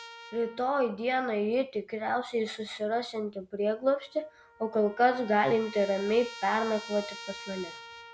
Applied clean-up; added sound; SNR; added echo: none; Trumpet; 18 dB; none.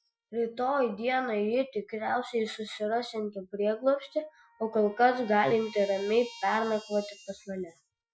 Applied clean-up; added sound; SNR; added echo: classical method Wiener filter.